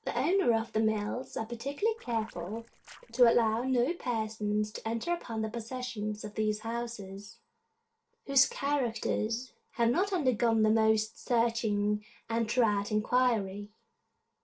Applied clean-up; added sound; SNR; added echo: neural separator model SepFormer DNS4.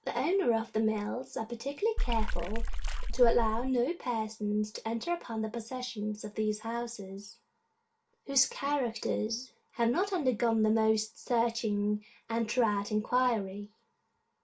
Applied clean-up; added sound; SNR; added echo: none; Water / Splash, splatter; -4 dB; reverberation time 0.2 s.